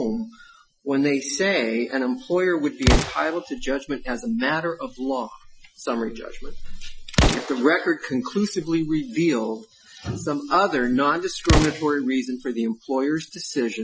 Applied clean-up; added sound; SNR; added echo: classical method Wiener filter.